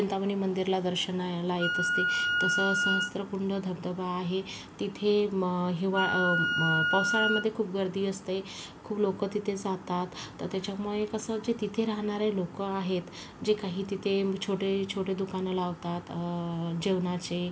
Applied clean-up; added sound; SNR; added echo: none; Wind instrument, woodwind instrument; 0 dB; none.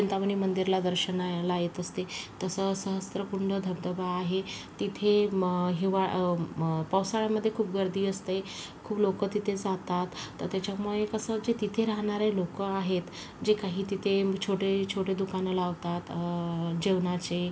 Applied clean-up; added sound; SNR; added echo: none; none; none; none.